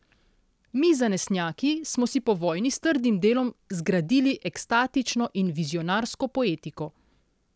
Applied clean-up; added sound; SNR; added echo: none; none; none; none.